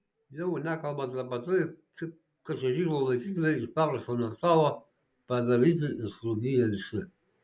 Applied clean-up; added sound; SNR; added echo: none; none; none; none.